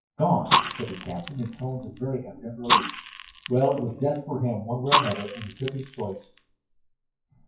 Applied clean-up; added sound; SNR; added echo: classical method WPE with log-MMSE.